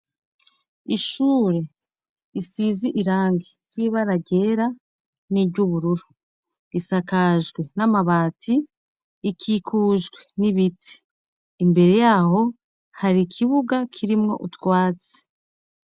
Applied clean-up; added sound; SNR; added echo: none; none; none; none.